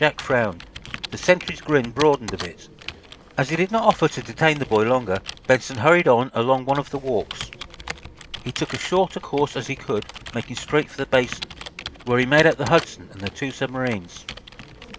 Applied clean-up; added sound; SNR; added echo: none; Computer keyboard; 15 dB; none.